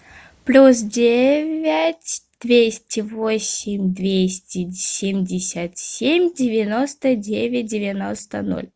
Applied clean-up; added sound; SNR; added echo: none; none; none; none.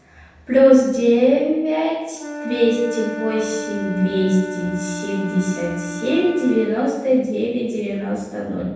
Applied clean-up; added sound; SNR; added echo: none; Wind instrument, woodwind instrument; 13 dB; reverberation time 1.1 s.